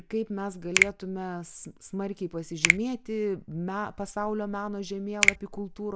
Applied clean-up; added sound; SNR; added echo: none; Finger snapping; -2 dB; none.